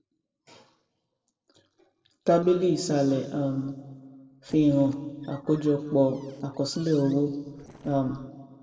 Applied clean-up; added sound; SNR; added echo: neural separator model SepFormer DNS4.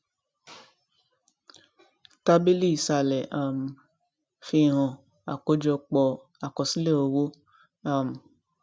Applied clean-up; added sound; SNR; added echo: none; none; none; none.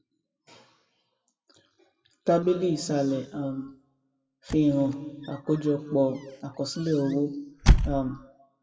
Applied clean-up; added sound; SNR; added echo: classical method WPE with log-MMSE.